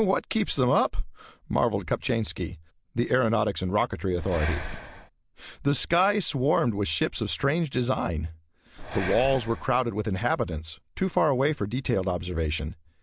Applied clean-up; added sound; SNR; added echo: none; Breathing; 12 dB; none.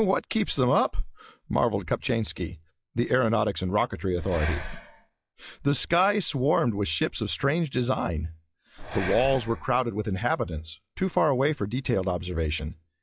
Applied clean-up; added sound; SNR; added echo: classical method log-MMSE.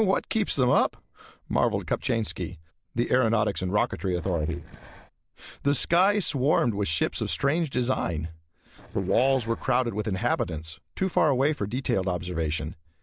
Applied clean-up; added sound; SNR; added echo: neural separator model SepFormer DNS4.